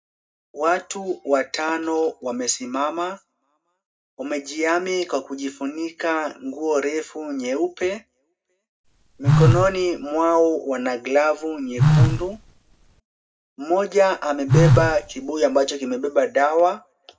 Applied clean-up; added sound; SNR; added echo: none; Telephone; -3 dB; reverberation time 0.2 s.